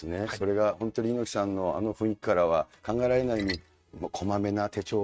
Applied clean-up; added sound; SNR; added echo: neural mask model RNNoise.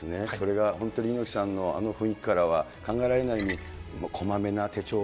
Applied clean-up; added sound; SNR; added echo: none; Splash, splatter; 13 dB; none.